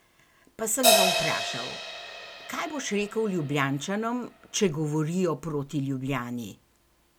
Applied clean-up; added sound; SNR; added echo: none; Crash cymbal; 1 dB; none.